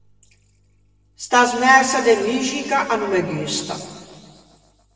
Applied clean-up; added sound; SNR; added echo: none; none; none; reverberation time 2.1 s.